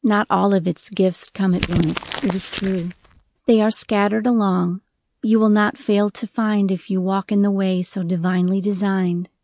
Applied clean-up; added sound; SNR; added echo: neural mask model RNNoise.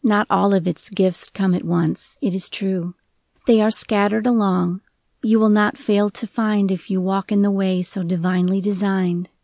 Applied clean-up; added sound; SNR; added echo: none; none; none; none.